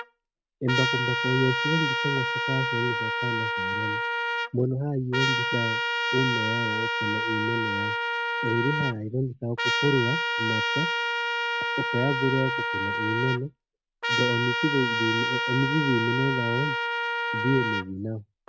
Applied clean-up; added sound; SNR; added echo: none; Trumpet; -1 dB; none.